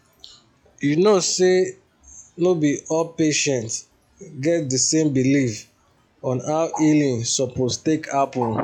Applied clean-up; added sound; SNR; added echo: classical method log-MMSE.